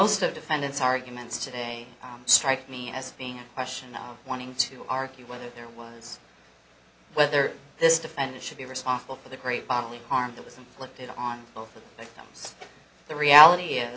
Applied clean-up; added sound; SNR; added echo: none; none; none; none.